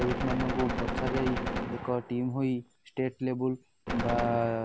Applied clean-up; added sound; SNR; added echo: none; Gunshot, gunfire; 3 dB; none.